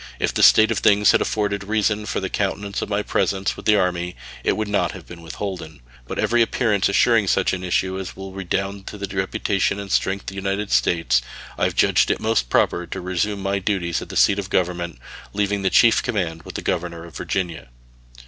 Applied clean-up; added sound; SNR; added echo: none; none; none; none.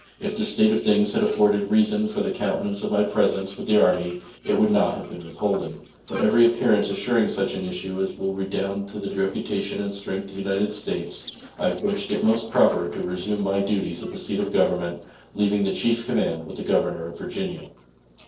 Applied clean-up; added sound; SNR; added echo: neural separator model SepFormer DNS4.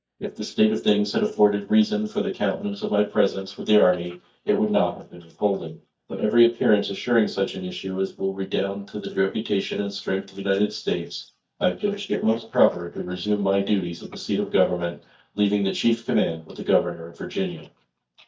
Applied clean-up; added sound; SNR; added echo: neural mask model DeepFilterNet 3.